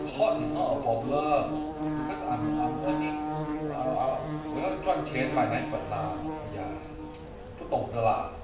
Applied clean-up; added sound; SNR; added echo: none; Buzz / Bird; 3 dB; reverberation time 0.6 s.